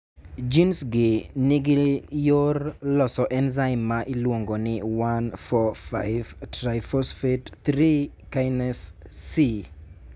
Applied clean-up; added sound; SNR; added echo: none; none; none; none.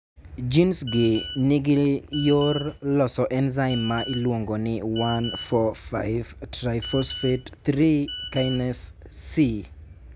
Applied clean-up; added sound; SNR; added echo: none; Telephone; 13 dB; none.